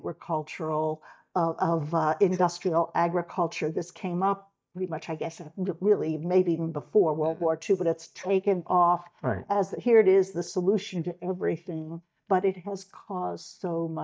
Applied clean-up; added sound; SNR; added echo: neural mask model DeepFilterNet 3.